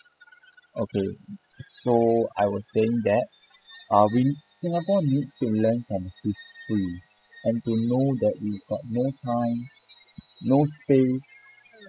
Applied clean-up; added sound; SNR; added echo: classical method spectral subtraction.